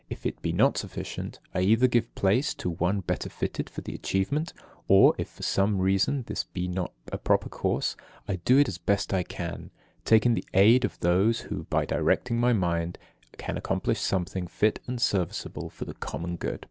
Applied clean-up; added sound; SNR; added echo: none; none; none; none.